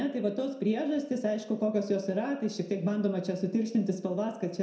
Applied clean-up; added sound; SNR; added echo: none; none; none; reverberation time 0.6 s.